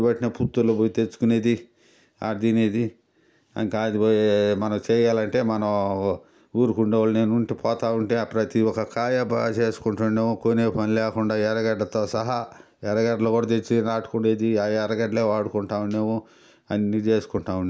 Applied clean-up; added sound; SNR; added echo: none; none; none; none.